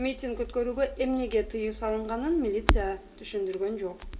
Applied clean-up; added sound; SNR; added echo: none; Crackle; 4 dB; reverberation time 0.7 s.